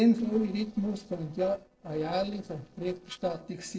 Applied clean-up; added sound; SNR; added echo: neural separator model SepFormer DNS4.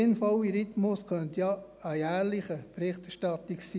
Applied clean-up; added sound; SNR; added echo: none; none; none; none.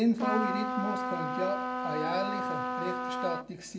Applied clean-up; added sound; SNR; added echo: none; Trumpet; 0 dB; reverberation time 0.3 s.